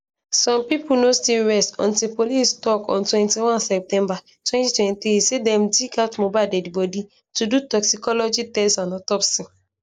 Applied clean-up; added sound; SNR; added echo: neural mask model Resemble Enhance denoiser.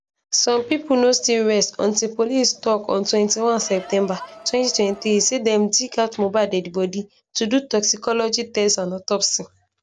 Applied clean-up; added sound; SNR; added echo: none; Crowd; 19 dB; none.